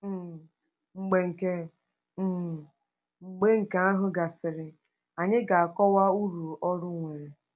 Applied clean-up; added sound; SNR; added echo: none; none; none; none.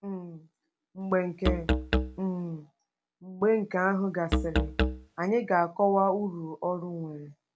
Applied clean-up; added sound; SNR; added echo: none; Musical instrument; 0 dB; none.